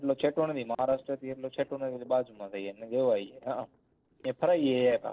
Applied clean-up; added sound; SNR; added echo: neural separator model SepFormer DNS4.